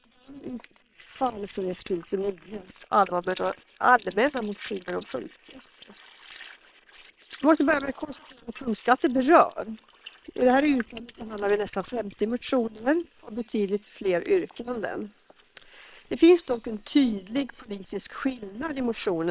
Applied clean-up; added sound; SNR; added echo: neural separator model SepFormer WHAM!.